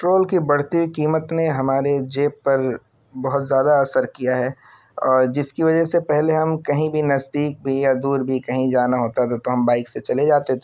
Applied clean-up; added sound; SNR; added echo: none; none; none; none.